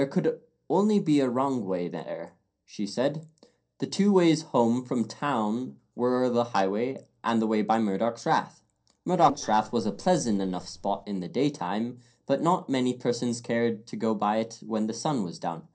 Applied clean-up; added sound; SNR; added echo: neural separator model SepFormer DNS4.